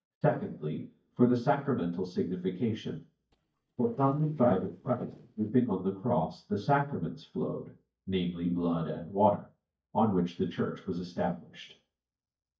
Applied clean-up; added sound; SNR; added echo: neural mask model DeepFilterNet 3.